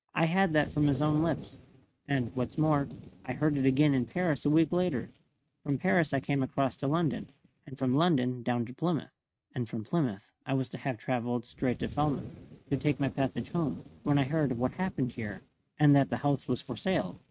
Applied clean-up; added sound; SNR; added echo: neural mask model RNNoise.